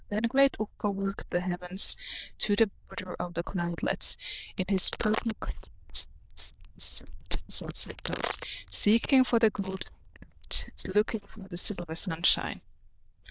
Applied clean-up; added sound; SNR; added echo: neural diffusion model UNIVERSE++.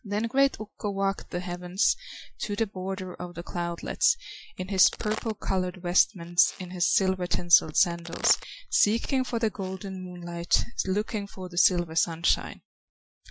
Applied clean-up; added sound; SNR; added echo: classical method Wiener filter.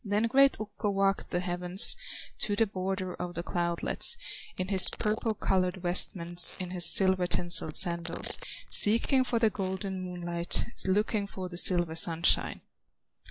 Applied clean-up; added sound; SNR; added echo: neural mask model Resemble Enhance denoiser.